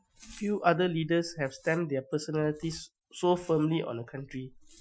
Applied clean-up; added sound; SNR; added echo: classical method Wiener filter.